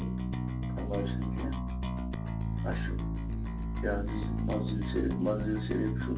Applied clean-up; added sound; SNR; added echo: none; Bass guitar; -4 dB; reverberation time 0.3 s.